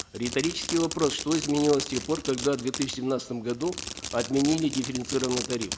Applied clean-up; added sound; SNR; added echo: none; Fireworks; 9 dB; none.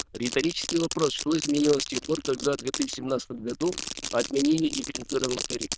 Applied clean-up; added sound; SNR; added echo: neural diffusion model UNIVERSE++.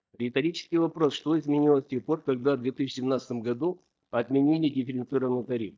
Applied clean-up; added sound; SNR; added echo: neural mask model DeepFilterNet 3.